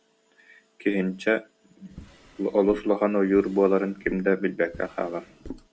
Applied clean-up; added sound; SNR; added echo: none; Drawer open or close; 18 dB; none.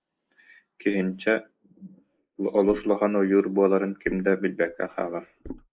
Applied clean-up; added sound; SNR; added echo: neural mask model Resemble Enhance denoiser.